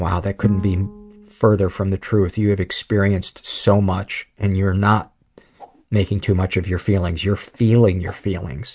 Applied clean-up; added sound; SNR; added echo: neural mask model RNNoise.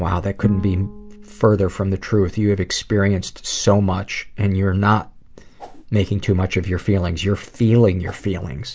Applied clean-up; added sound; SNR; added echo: none; Bowed string instrument + Whoosh, swoosh, swish; 17 dB; none.